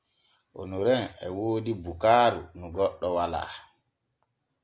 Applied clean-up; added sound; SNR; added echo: none; none; none; none.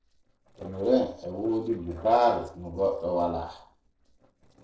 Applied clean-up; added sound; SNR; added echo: neural separator model SepFormer DNS4.